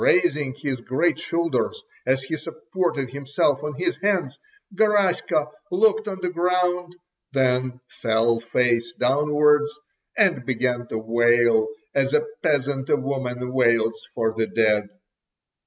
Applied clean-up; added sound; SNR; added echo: none; none; none; none.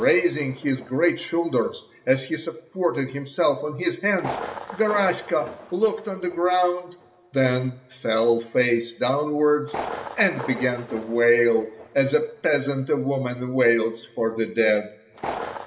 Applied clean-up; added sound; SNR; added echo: none; Thunder; 16 dB; reverberation time 0.7 s.